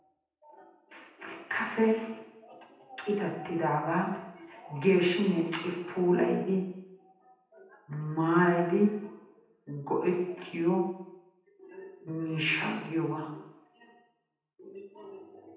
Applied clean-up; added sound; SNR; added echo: none; none; none; reverberation time 0.9 s.